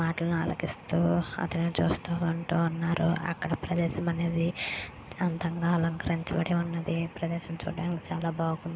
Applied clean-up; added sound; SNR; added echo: none; none; none; none.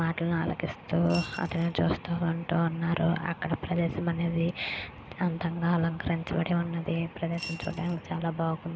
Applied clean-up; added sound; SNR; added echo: none; Coin (dropping) / Glass; 15 dB; none.